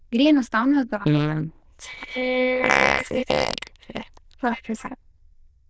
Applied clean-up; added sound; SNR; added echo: neural diffusion model UNIVERSE++.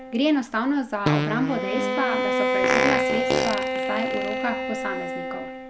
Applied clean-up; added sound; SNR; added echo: none; Fart + Bowed string instrument; -2 dB; none.